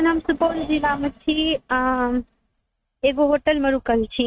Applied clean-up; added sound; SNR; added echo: neural mask model RNNoise.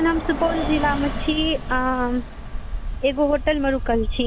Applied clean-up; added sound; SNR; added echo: none; Bus; 5 dB; none.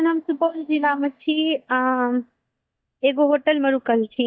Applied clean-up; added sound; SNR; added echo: neural mask model DeepFilterNet 3.